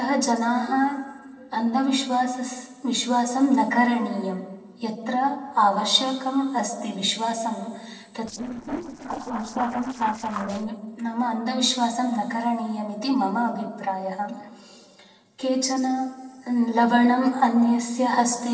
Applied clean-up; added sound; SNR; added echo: neural separator model SepFormer DNS4.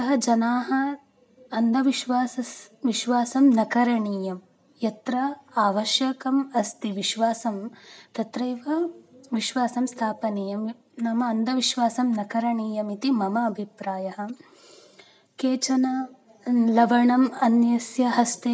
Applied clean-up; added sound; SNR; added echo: none; none; none; none.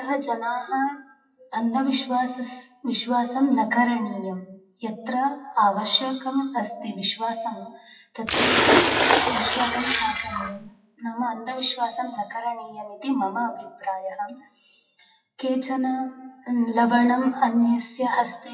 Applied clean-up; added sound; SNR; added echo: classical method WPE with log-MMSE.